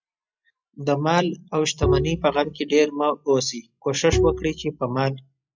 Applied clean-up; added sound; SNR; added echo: classical method log-MMSE.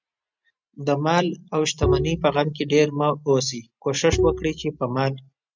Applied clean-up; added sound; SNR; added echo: neural mask model RNNoise.